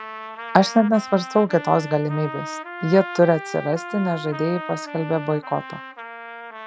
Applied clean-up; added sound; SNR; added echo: none; Trumpet; 12 dB; none.